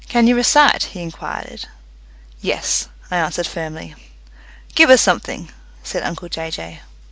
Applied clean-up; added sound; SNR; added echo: none; none; none; none.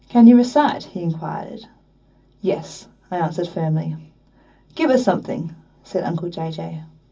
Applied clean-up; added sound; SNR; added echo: none; none; none; reverberation time 0.4 s.